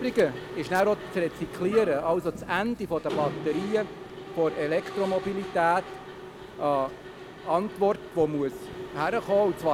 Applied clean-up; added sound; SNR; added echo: none; Mechanisms; 11 dB; none.